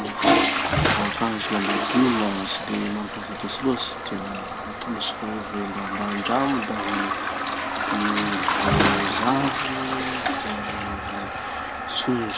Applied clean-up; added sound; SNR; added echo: none; Bathtub (filling or washing) / Splash, splatter + Toilet flush; -2 dB; none.